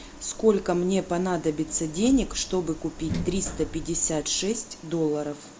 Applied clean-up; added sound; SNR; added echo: none; Sliding door; 12 dB; none.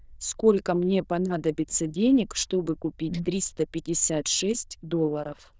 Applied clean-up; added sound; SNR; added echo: neural diffusion model UNIVERSE++.